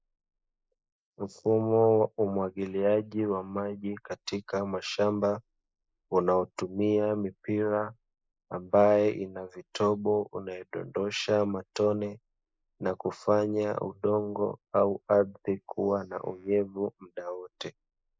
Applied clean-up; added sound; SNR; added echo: neural mask model Resemble Enhance denoiser.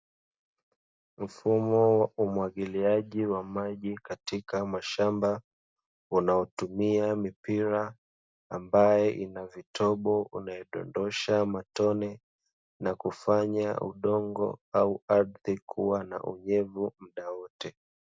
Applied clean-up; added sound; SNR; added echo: none; none; none; none.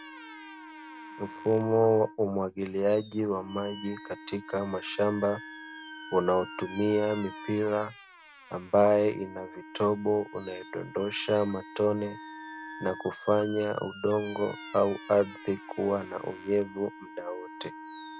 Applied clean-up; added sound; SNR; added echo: none; Squeak + Wind instrument, woodwind instrument; 15 dB; none.